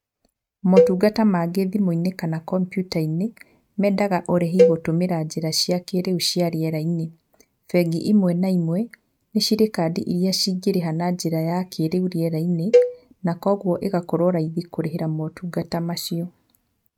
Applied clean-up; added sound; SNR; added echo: neural mask model RNNoise.